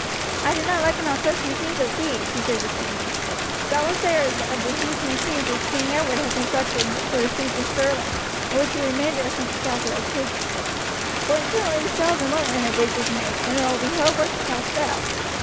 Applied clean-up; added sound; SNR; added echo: none; Rain; 0 dB; none.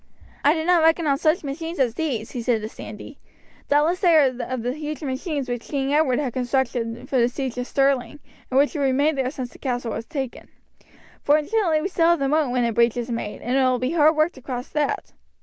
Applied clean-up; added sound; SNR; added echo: none; none; none; none.